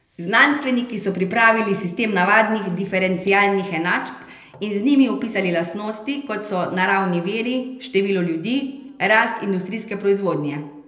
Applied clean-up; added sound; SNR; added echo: neural separator model SepFormer DNS4.